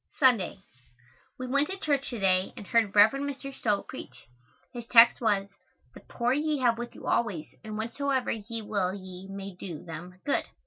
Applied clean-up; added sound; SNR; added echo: none; none; none; none.